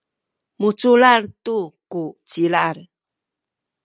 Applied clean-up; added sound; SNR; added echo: none; none; none; none.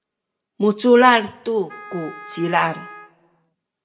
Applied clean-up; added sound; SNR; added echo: none; Wind instrument, woodwind instrument; 19 dB; reverberation time 0.5 s.